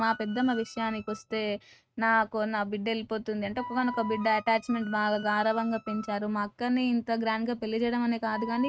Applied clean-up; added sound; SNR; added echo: neural mask model RNNoise.